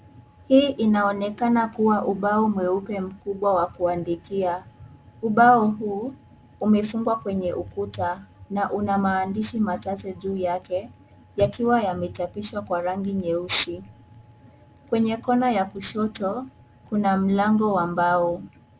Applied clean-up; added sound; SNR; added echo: none; none; none; none.